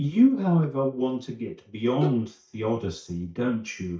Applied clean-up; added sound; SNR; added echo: neural mask model DeepFilterNet 3.